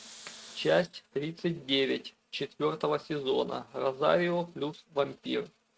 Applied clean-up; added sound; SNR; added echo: neural mask model RNNoise.